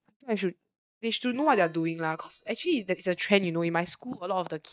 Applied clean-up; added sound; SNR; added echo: neural mask model DeepFilterNet 3.